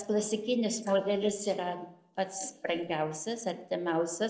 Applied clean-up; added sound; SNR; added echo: neural mask model Resemble Enhance denoiser.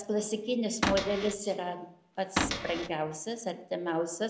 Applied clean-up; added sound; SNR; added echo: none; Cupboard open or close / Door; 0 dB; none.